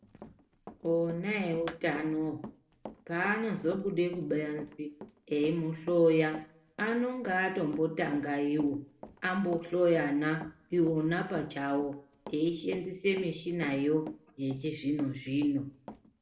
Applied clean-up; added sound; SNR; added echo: none; Run; 19 dB; reverberation time 0.3 s.